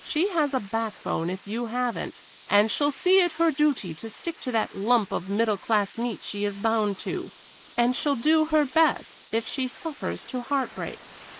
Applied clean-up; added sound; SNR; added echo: neural mask model Resemble Enhance denoiser.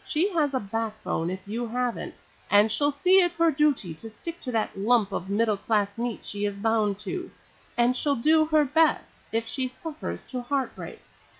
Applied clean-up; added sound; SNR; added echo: classical method log-MMSE.